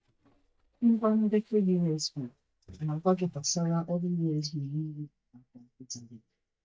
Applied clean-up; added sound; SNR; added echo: neural mask model DeepFilterNet 3.